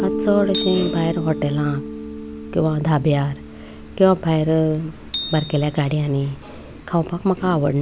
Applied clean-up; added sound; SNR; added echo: none; Bicycle bell + Mallet percussion; 9 dB; none.